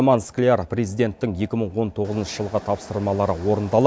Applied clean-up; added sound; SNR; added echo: none; none; none; none.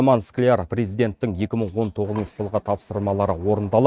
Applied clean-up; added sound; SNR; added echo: neural mask model RNNoise.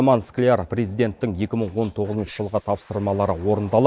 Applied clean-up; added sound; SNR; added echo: neural mask model Resemble Enhance denoiser.